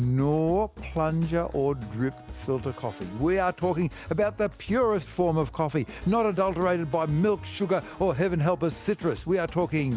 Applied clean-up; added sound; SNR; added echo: none; none; none; none.